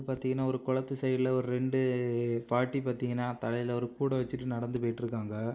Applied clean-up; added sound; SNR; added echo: none; none; none; none.